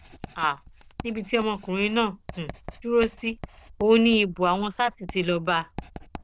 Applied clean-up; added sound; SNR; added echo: neural diffusion model UNIVERSE++.